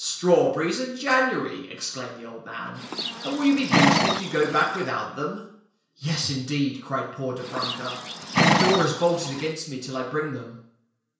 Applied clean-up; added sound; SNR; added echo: none; Livestock, farm animals, working animals; -1 dB; reverberation time 0.5 s.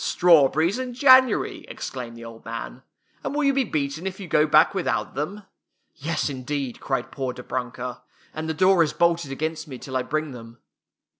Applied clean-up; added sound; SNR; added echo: none; none; none; none.